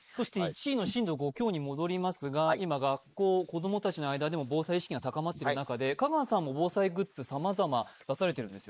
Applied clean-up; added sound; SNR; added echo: neural mask model Resemble Enhance denoiser.